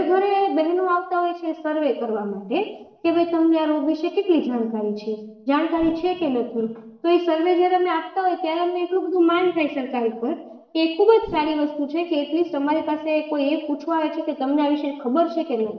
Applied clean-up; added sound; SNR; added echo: neural separator model SepFormer DNS4.